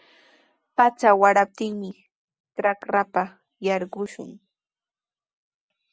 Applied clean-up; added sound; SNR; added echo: none; none; none; none.